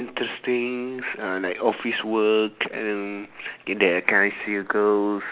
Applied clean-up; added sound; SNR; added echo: none; none; none; none.